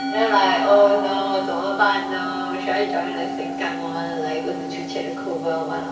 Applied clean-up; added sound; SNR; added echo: none; Musical instrument; 6 dB; reverberation time 2.7 s.